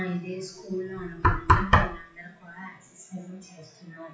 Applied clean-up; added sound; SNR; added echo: classical method WPE with log-MMSE.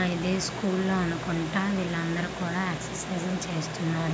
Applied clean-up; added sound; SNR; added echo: none; none; none; none.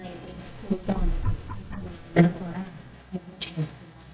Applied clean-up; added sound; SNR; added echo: neural mask model DeepFilterNet 3.